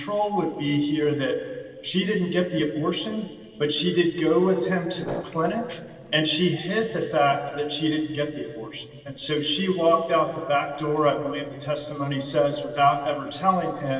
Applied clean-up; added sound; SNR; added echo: neural separator model SepFormer DNS4.